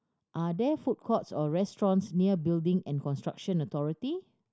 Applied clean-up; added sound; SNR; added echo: none; none; none; none.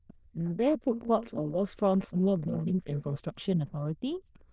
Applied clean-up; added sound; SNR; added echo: neural diffusion model UNIVERSE++.